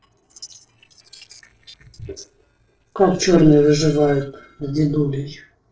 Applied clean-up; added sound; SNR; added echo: neural separator model SepFormer DNS4.